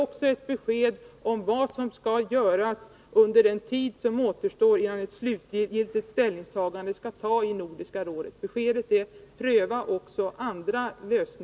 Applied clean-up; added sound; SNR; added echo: none; none; none; none.